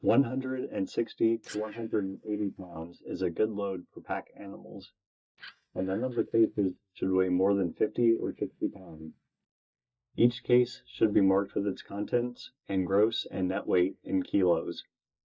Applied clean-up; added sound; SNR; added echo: neural mask model DeepFilterNet 3.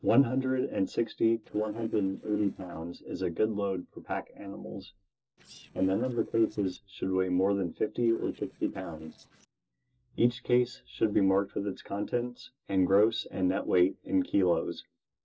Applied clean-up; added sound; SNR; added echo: neural separator model SepFormer DNS4.